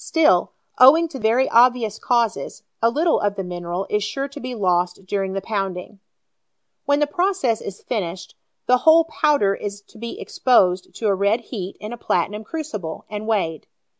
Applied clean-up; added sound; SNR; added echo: none; none; none; none.